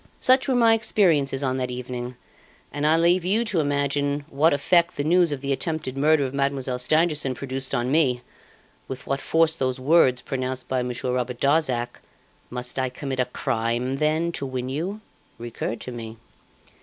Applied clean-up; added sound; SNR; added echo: none; none; none; none.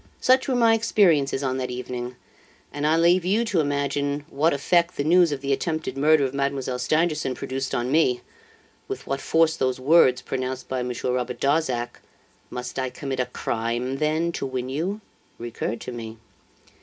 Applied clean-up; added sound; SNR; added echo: none; none; none; reverberation time 0.3 s.